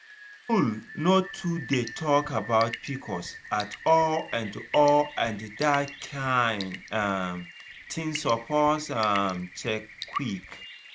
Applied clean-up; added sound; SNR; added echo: none; Drip / Sink (filling or washing) / Water tap, faucet / Water + Rain; 15 dB; none.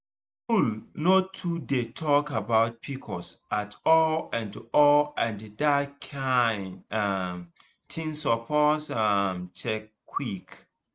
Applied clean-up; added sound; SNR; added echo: none; none; none; none.